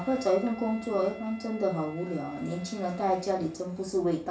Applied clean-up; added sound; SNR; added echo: none; Wind instrument, woodwind instrument; 19 dB; reverberation time 0.2 s.